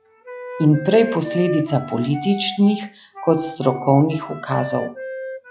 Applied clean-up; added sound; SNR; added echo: classical method log-MMSE.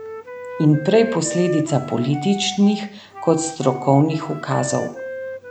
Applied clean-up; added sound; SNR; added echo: none; Wind instrument, woodwind instrument; 12 dB; none.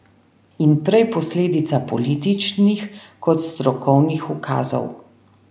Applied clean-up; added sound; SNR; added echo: none; none; none; none.